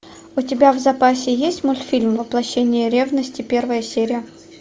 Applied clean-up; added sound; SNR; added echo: none; none; none; none.